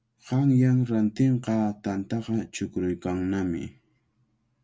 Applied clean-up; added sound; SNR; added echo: none; none; none; none.